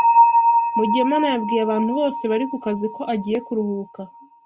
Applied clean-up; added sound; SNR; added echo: none; Bell; -2 dB; none.